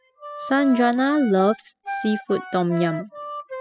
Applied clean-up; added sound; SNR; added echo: classical method spectral subtraction.